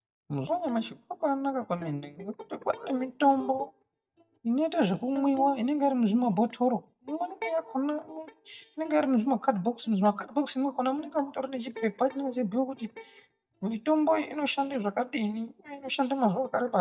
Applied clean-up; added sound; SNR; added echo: neural mask model DeepFilterNet 3.